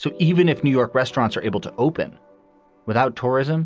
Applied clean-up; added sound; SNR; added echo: none; none; none; none.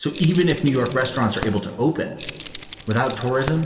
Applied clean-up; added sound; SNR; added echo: none; Keys jangling; 6 dB; reverberation time 1.9 s.